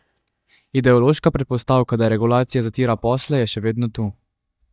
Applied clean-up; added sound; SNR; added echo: neural mask model DeepFilterNet 3.